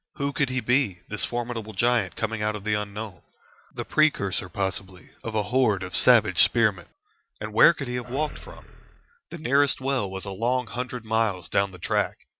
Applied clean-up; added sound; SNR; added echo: none; Animal; 14 dB; none.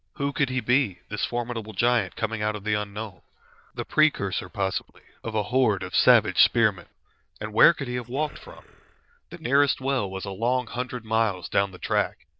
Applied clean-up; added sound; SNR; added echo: neural diffusion model UNIVERSE++.